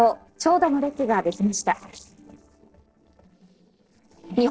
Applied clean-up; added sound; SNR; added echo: neural separator model SepFormer DNS4.